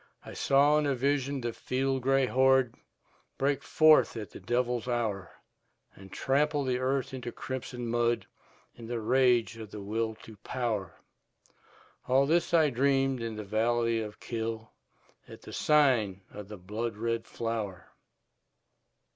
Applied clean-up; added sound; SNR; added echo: none; none; none; none.